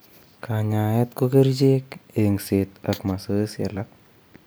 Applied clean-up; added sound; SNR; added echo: none; none; none; none.